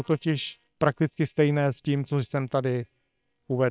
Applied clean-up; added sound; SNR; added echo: neural separator model SepFormer WHAM!.